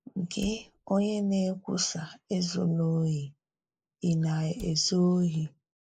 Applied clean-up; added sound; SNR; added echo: neural mask model Resemble Enhance denoiser.